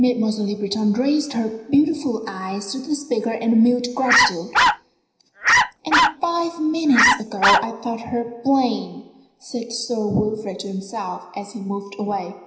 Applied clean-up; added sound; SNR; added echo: none; Bark; -3 dB; reverberation time 0.9 s.